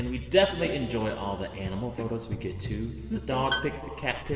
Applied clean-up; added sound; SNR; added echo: none; Tools; 5 dB; reverberation time 2.1 s.